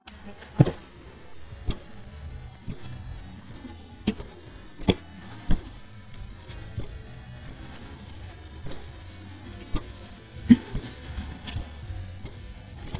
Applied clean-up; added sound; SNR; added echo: neural mask model DeepFilterNet 3.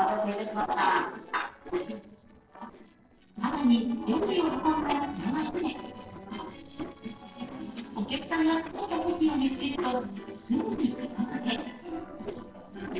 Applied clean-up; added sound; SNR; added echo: neural separator model SepFormer DNS4.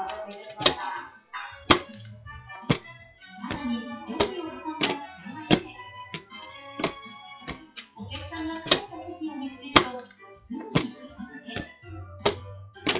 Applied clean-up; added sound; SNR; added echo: classical method WPE with log-MMSE.